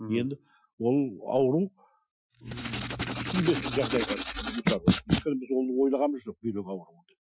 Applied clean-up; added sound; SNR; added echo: classical method Wiener filter.